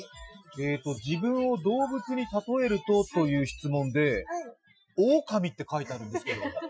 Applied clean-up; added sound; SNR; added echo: classical method Wiener filter.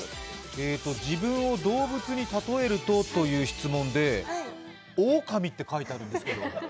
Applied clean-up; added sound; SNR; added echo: none; none; none; none.